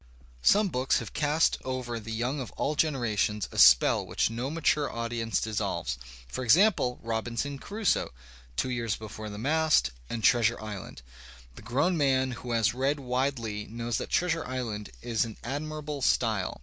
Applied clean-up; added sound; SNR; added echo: none; none; none; none.